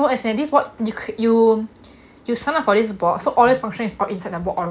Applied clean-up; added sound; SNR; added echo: none; none; none; none.